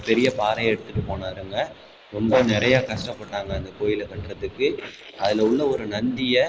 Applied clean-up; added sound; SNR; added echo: neural mask model Resemble Enhance denoiser.